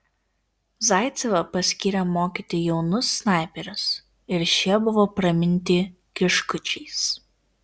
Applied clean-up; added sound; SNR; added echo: none; none; none; none.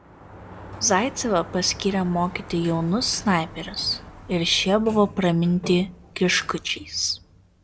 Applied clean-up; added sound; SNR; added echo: none; Sliding door; 17 dB; none.